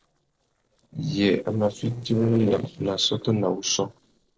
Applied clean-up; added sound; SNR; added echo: neural separator model SepFormer DNS4.